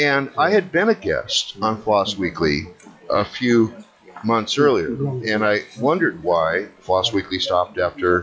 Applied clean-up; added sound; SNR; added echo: classical method log-MMSE.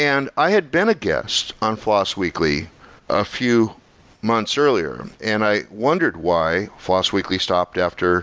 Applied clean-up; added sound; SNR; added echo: none; none; none; none.